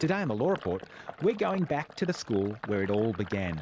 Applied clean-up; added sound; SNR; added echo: none; Sink (filling or washing); 16 dB; none.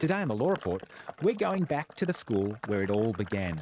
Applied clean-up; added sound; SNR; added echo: neural mask model RNNoise.